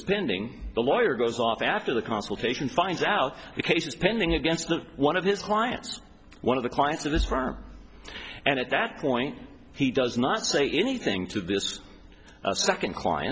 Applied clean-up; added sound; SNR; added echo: none; none; none; none.